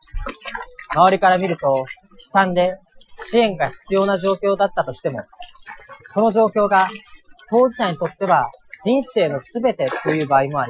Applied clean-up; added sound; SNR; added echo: classical method Wiener filter.